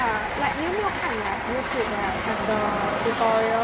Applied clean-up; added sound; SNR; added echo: none; Train; 1 dB; none.